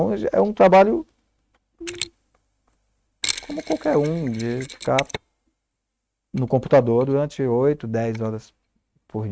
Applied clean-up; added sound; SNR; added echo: neural mask model RNNoise.